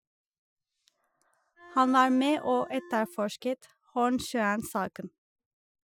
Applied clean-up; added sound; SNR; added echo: classical method Wiener filter.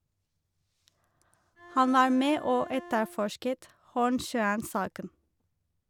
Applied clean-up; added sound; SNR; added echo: none; Bowed string instrument; 17 dB; none.